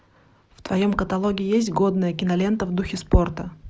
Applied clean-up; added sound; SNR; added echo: none; none; none; none.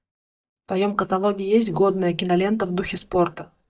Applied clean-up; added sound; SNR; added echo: neural mask model DeepFilterNet 3.